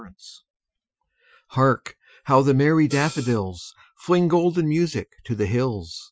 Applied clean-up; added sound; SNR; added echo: classical method Wiener filter.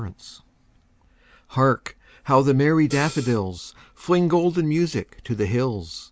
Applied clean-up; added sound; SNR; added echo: none; Hi-hat; 13 dB; none.